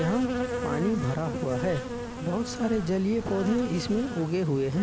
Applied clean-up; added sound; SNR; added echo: none; Insect; 6 dB; none.